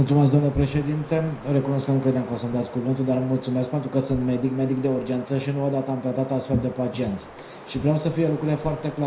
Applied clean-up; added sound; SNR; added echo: none; Wind; 19 dB; reverberation time 0.5 s.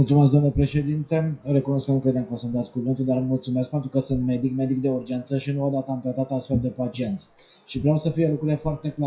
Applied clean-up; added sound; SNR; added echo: classical method WPE with log-MMSE.